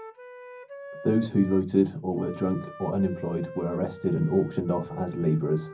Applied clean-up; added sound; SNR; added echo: none; Wind instrument, woodwind instrument; 16 dB; reverberation time 0.4 s.